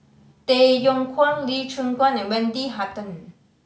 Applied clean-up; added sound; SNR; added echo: none; none; none; none.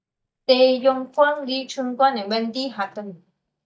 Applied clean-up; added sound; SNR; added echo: neural mask model DeepFilterNet 3.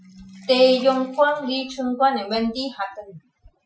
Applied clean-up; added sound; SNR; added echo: classical method Wiener filter.